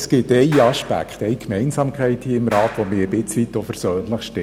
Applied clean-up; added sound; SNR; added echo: none; Clapping; 17 dB; none.